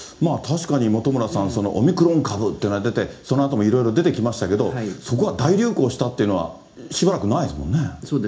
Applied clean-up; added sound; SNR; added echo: none; none; none; reverberation time 0.4 s.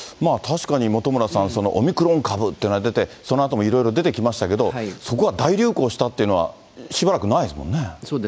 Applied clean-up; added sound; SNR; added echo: none; none; none; none.